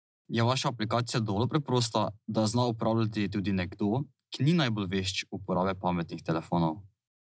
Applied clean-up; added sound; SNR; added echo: none; none; none; none.